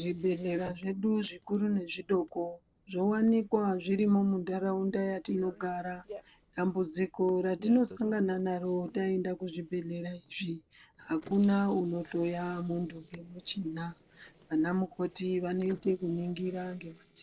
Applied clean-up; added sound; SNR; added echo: neural separator model SepFormer DNS4.